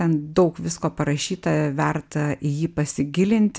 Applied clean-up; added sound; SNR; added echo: none; none; none; none.